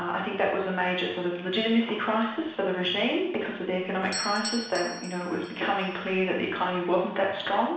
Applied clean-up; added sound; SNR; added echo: none; Doorbell; 16 dB; reverberation time 0.7 s.